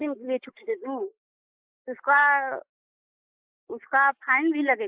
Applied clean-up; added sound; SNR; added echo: neural mask model Resemble Enhance denoiser.